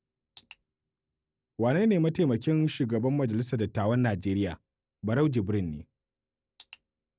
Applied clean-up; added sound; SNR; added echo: none; none; none; none.